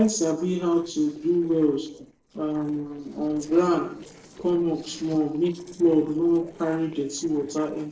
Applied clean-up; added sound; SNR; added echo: neural separator model SepFormer DNS4.